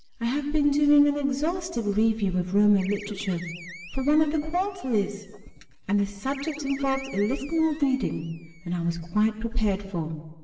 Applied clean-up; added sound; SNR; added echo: none; Animal; 19 dB; reverberation time 1.1 s.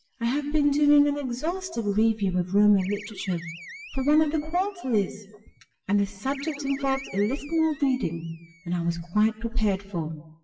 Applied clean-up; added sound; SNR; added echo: classical method WPE with log-MMSE.